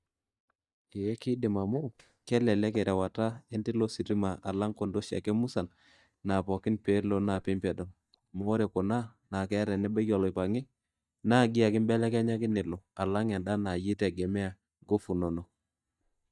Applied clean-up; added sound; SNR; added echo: neural mask model DeepFilterNet 3.